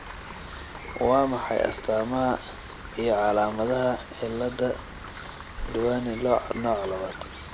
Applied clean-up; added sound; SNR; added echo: none; Rain; 11 dB; none.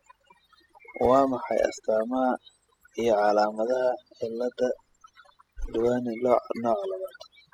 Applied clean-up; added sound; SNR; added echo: classical method spectral subtraction.